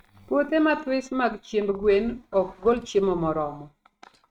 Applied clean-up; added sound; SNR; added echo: neural mask model RNNoise.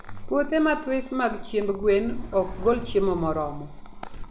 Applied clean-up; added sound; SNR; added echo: none; Sliding door; 9 dB; none.